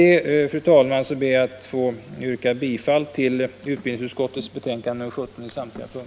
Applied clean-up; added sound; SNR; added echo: none; none; none; none.